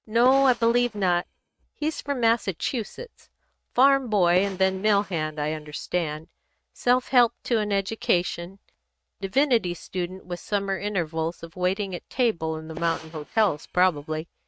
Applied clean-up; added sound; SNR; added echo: neural mask model RNNoise.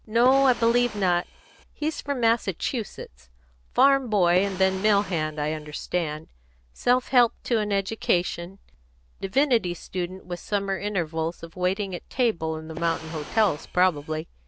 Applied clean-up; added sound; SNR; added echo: none; Fire; 15 dB; none.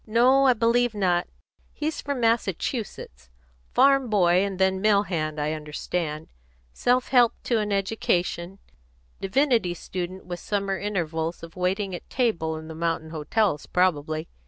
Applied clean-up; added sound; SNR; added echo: none; none; none; none.